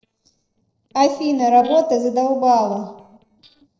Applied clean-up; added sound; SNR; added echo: neural separator model SepFormer DNS4.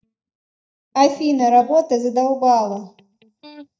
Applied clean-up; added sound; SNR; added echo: neural mask model DeepFilterNet 3.